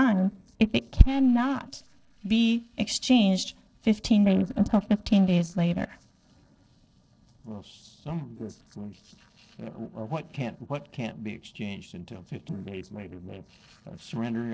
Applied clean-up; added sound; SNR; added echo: neural separator model SepFormer DNS4.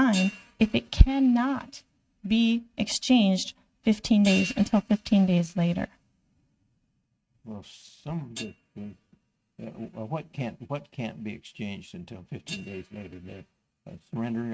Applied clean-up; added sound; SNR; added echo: neural mask model RNNoise.